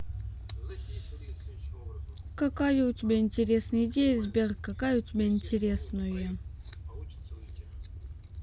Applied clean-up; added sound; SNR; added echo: none; none; none; none.